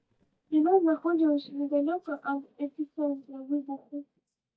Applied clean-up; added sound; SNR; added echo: neural mask model DeepFilterNet 3.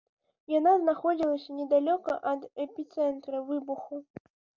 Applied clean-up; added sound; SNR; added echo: none; none; none; none.